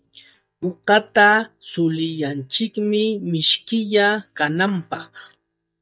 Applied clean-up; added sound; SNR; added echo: neural mask model DeepFilterNet 3.